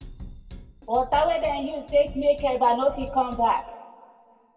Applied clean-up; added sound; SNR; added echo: none; Drum kit; 16 dB; reverberation time 1.6 s.